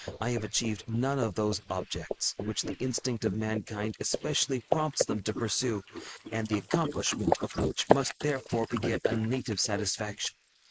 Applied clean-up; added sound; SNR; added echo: neural mask model Resemble Enhance denoiser.